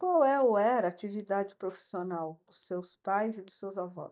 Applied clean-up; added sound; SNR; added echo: neural mask model DeepFilterNet 3.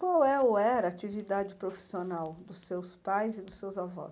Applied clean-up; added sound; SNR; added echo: none; none; none; none.